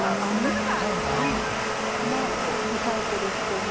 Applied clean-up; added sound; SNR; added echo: none; Domestic sounds, home sounds; -3 dB; none.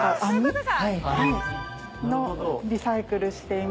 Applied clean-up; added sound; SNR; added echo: none; none; none; none.